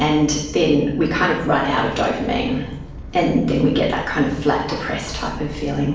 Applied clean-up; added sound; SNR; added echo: none; none; none; reverberation time 0.7 s.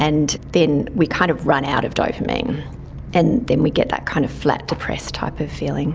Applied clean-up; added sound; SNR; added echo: none; none; none; none.